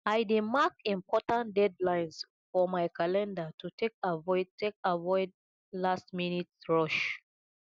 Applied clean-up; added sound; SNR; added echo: none; none; none; none.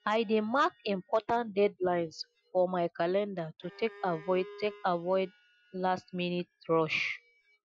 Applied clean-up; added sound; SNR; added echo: classical method Wiener filter.